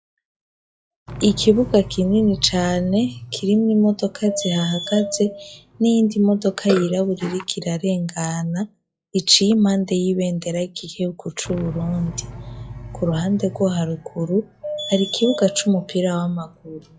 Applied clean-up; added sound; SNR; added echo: classical method log-MMSE.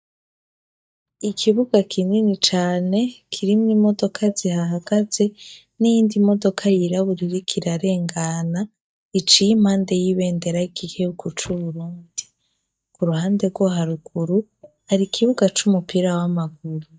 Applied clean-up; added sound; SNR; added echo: neural mask model DeepFilterNet 3.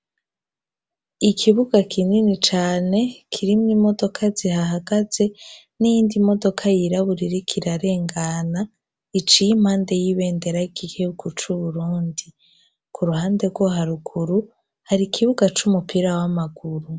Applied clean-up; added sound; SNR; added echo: none; none; none; none.